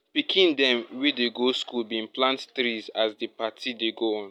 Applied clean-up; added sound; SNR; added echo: none; none; none; none.